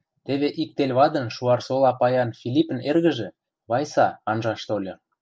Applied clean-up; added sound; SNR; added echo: none; none; none; none.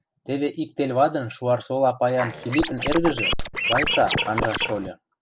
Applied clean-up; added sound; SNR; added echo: none; Scratching (performance technique); 1 dB; none.